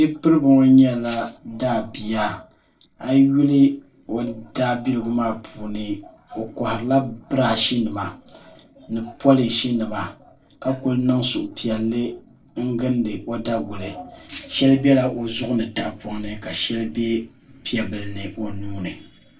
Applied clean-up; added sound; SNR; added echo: neural separator model SepFormer DNS4.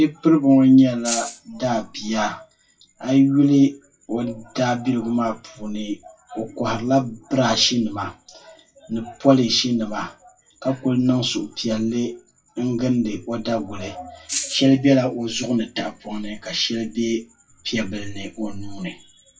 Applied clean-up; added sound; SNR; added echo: classical method WPE with log-MMSE.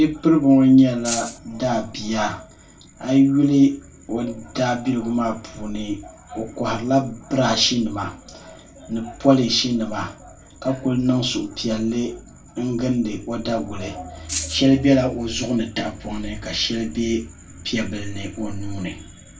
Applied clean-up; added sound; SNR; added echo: none; Rattle (instrument); 6 dB; reverberation time 0.2 s.